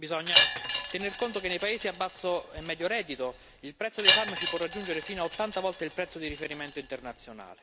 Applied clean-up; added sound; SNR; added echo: none; Wind chime; -1 dB; none.